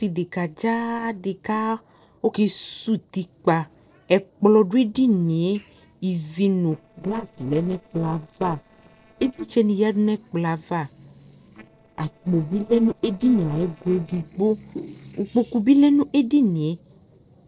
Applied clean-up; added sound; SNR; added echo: neural separator model SepFormer DNS4.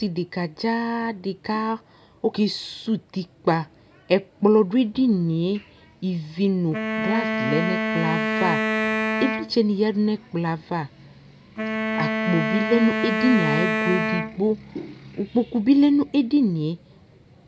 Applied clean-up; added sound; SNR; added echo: none; Wind instrument, woodwind instrument; 2 dB; none.